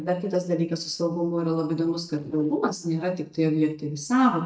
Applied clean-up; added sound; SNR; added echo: neural mask model DeepFilterNet 3.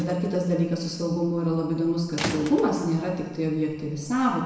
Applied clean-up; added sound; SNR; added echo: none; Squeak / Rattle / Slam; 14 dB; reverberation time 1.0 s.